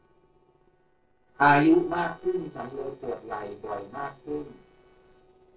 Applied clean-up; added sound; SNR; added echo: neural separator model SepFormer DNS4.